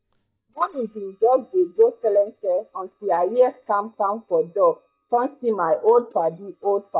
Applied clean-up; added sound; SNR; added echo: neural mask model DeepFilterNet 3.